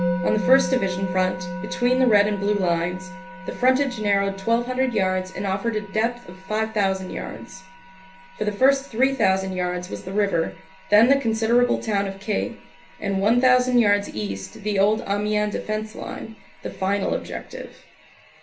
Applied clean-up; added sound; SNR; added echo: none; Musical instrument; 12 dB; reverberation time 0.3 s.